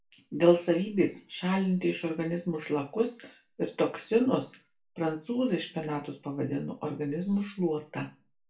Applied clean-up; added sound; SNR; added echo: none; none; none; reverberation time 0.3 s.